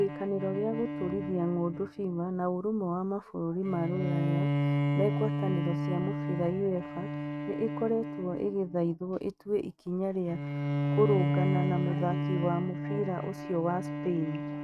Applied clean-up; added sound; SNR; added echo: neural mask model RNNoise.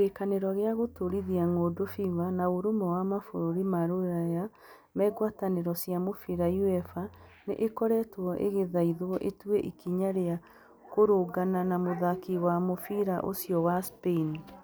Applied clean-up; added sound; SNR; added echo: none; none; none; none.